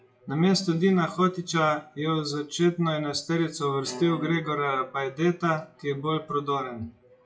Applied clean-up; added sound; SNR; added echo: classical method WPE with log-MMSE.